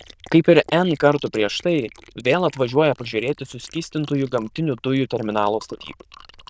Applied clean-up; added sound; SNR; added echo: neural diffusion model UNIVERSE++.